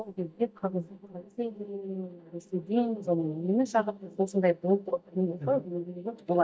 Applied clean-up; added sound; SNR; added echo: neural mask model DeepFilterNet 3.